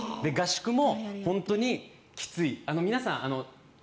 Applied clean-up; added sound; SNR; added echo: none; none; none; none.